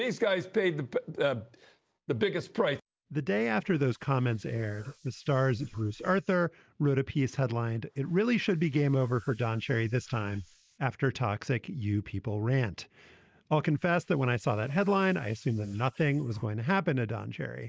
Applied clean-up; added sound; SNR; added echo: neural mask model Resemble Enhance denoiser.